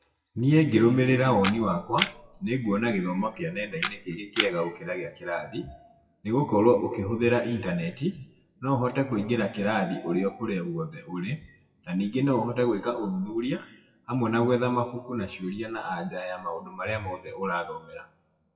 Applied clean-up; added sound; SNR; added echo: classical method WPE with log-MMSE.